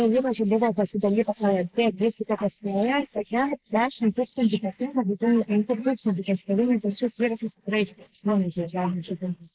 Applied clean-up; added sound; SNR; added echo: neural mask model Resemble Enhance denoiser.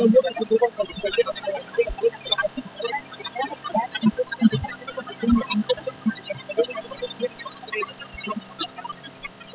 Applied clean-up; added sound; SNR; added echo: classical method spectral subtraction.